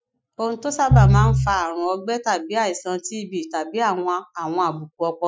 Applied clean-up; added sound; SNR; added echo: classical method Wiener filter.